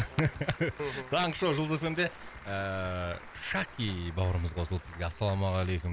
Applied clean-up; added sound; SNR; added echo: none; Applause / Crowd; 17 dB; none.